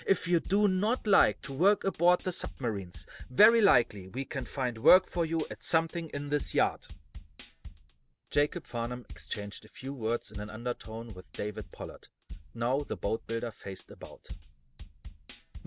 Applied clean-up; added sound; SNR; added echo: none; Drum / Drum kit; 16 dB; none.